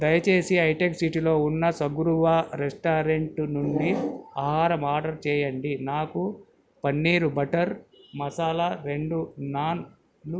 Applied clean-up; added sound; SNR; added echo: none; none; none; none.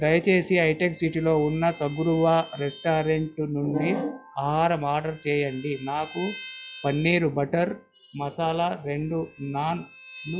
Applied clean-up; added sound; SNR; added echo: classical method log-MMSE.